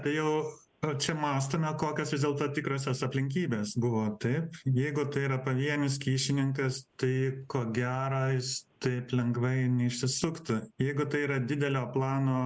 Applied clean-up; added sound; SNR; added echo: none; none; none; none.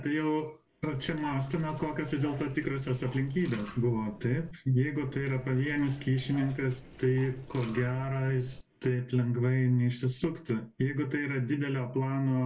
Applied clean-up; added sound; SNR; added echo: none; Liquid; 18 dB; reverberation time 0.2 s.